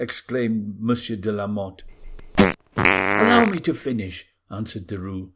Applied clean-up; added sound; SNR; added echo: none; Fart; -3 dB; none.